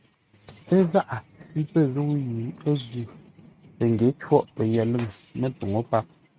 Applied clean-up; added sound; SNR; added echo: neural mask model RNNoise.